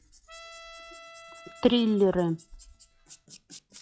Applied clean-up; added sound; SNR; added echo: classical method log-MMSE.